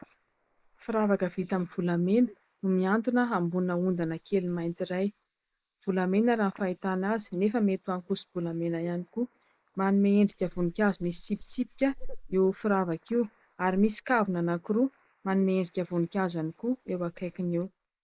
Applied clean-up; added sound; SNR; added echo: neural mask model Resemble Enhance denoiser.